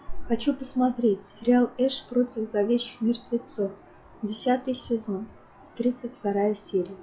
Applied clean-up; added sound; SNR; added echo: classical method log-MMSE.